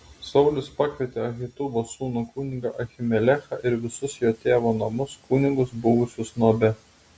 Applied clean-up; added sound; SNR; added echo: none; none; none; none.